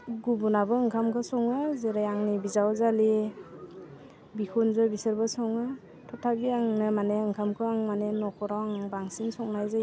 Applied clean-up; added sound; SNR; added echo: none; none; none; none.